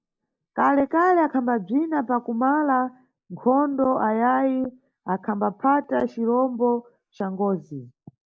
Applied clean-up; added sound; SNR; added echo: neural mask model Resemble Enhance denoiser.